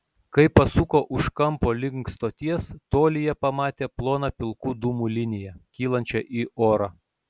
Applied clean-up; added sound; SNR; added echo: none; none; none; none.